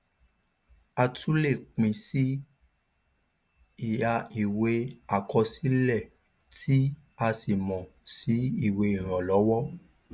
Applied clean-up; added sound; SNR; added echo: none; none; none; none.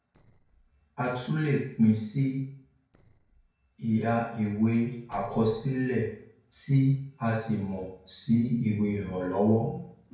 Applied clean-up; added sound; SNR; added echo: neural separator model SepFormer DNS4.